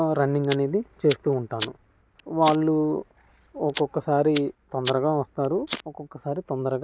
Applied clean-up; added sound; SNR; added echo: none; Fire; 6 dB; none.